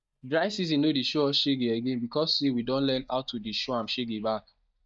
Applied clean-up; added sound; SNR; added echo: neural mask model DeepFilterNet 3.